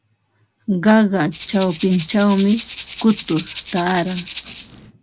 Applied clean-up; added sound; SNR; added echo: none; Rattle (instrument); 16 dB; none.